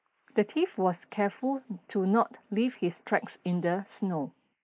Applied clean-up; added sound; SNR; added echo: neural mask model Resemble Enhance denoiser.